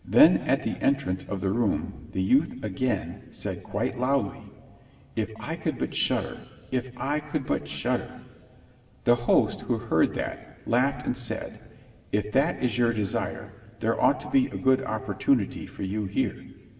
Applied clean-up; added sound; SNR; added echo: none; none; none; reverberation time 2.8 s.